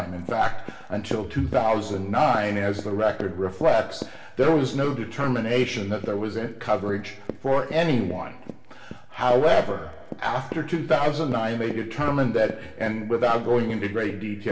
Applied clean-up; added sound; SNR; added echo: none; Run; 17 dB; reverberation time 0.3 s.